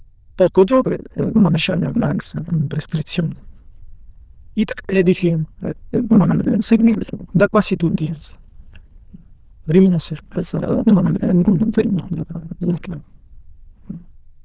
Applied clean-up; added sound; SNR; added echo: neural diffusion model UNIVERSE++.